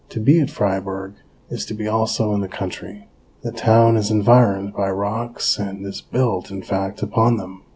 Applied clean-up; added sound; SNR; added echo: none; none; none; none.